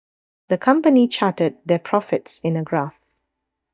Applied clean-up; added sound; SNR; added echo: neural mask model DeepFilterNet 3.